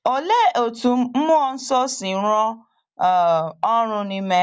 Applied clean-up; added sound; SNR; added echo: none; none; none; none.